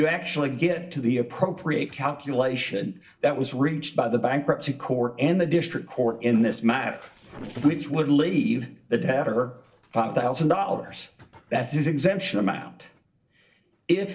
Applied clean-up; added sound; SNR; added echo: neural separator model SepFormer DNS4.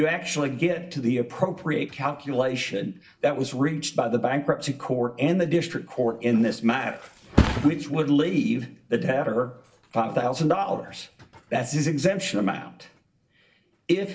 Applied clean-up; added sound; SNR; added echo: none; Thump, thud; 11 dB; reverberation time 0.2 s.